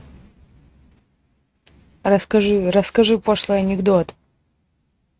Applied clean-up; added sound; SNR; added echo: neural mask model RNNoise.